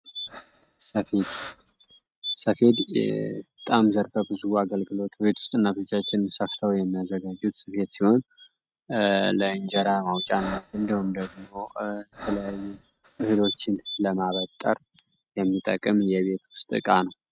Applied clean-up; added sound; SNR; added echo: neural mask model RNNoise.